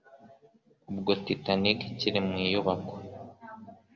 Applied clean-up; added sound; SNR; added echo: none; none; none; none.